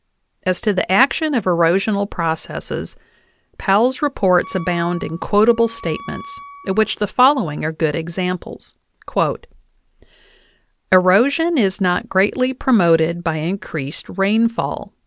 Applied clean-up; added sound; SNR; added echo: none; Wind instrument, woodwind instrument; 18 dB; none.